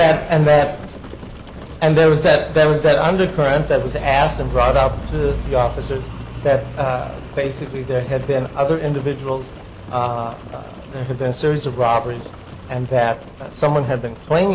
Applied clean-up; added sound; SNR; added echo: none; Rain; 12 dB; none.